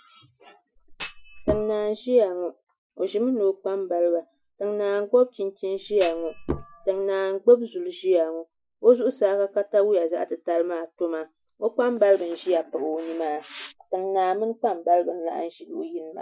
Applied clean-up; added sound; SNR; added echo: classical method Wiener filter.